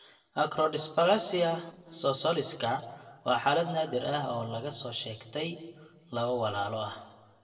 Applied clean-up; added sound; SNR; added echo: neural separator model SepFormer DNS4.